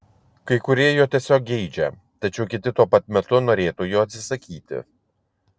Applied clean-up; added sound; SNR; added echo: none; none; none; none.